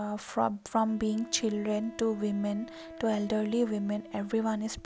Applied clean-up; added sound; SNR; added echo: none; Wind instrument, woodwind instrument; 17 dB; none.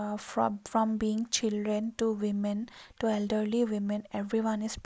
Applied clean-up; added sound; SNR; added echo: neural mask model Resemble Enhance denoiser.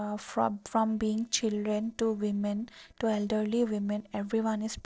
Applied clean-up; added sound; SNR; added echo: neural separator model SepFormer DNS4.